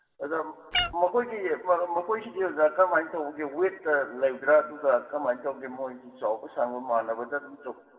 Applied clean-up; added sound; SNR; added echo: none; Meow; 4 dB; reverberation time 1.6 s.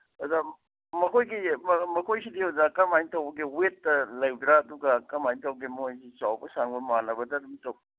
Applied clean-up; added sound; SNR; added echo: none; none; none; none.